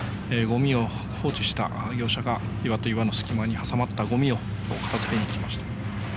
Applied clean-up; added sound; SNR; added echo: none; none; none; none.